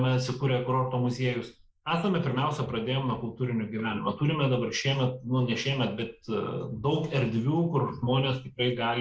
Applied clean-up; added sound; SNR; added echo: neural mask model Resemble Enhance denoiser.